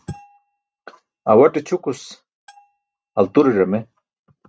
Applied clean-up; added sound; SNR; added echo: neural mask model RNNoise.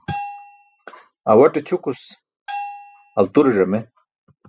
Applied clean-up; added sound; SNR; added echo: classical method spectral subtraction.